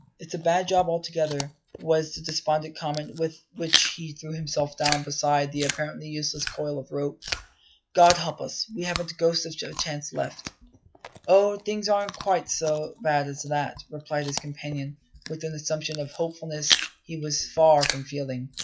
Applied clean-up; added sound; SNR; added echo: classical method log-MMSE.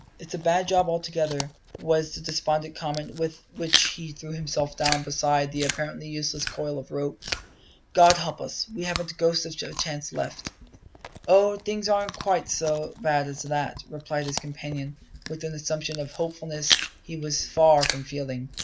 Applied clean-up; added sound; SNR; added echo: none; Chewing, mastication; 8 dB; none.